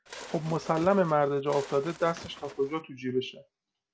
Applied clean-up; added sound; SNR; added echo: none; Bird; 16 dB; none.